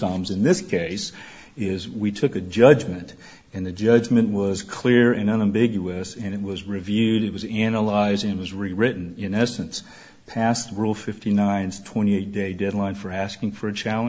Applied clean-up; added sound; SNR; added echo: none; none; none; none.